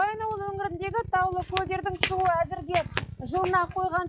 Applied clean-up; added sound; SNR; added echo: classical method log-MMSE.